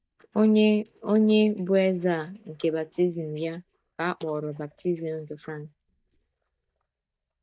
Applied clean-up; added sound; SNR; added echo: neural mask model DeepFilterNet 3.